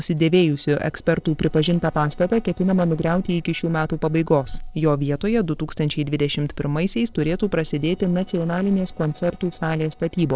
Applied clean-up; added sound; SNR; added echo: neural separator model SepFormer DNS4.